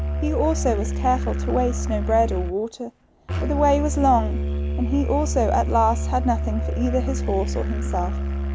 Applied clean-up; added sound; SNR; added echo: none; Musical instrument; 1 dB; none.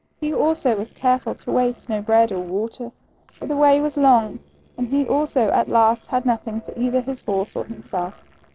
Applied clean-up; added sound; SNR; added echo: neural separator model SepFormer DNS4.